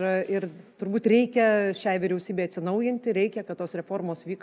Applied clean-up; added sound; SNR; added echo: none; none; none; none.